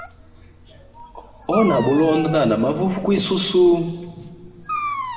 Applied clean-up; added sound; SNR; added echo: none; Dog; 12 dB; reverberation time 1.5 s.